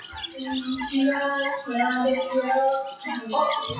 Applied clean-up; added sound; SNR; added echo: classical method WPE with log-MMSE.